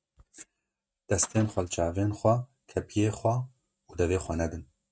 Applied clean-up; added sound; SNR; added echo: neural mask model RNNoise.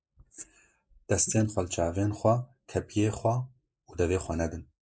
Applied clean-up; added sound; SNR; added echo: neural mask model Resemble Enhance denoiser.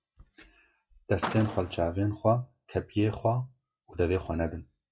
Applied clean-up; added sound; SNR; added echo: classical method log-MMSE.